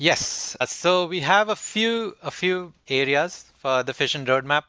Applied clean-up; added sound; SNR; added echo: none; none; none; none.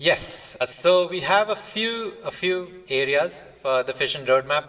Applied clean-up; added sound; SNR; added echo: none; none; none; reverberation time 2.3 s.